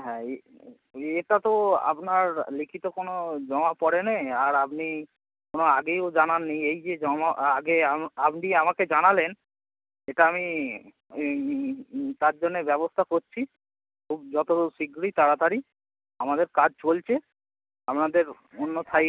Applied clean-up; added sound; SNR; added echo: none; none; none; none.